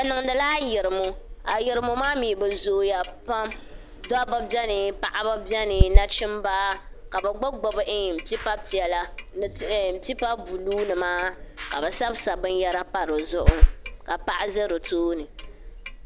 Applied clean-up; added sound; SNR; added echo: none; Clock; 1 dB; none.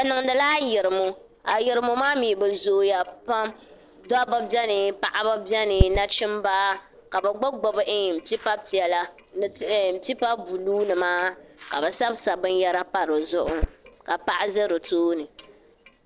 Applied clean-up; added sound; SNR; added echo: neural separator model SepFormer DNS4.